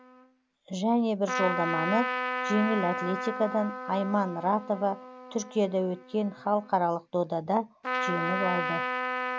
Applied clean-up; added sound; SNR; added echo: none; Trumpet; 5 dB; none.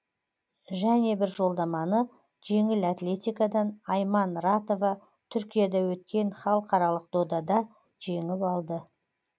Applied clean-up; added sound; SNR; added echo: none; none; none; none.